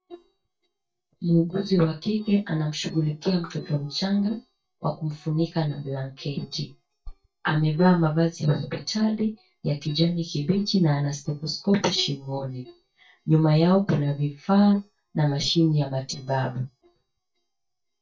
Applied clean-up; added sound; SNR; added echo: neural mask model DeepFilterNet 3.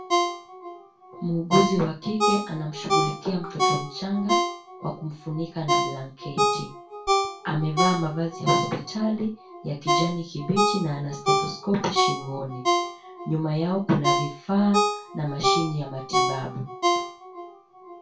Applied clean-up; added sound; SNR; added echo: none; Ringtone; -1 dB; reverberation time 0.2 s.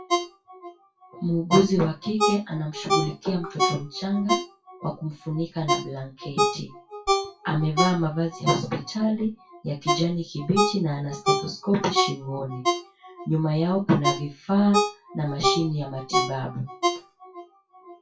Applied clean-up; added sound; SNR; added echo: classical method WPE with log-MMSE.